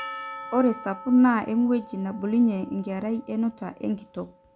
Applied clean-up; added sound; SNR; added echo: none; Percussion; 17 dB; none.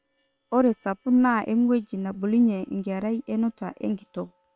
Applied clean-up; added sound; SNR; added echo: neural separator model SepFormer WHAM!.